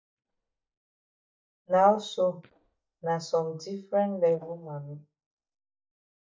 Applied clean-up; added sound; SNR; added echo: neural mask model DeepFilterNet 3.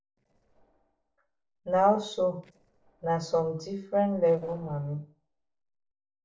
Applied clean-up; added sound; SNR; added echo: neural separator model SepFormer DNS4.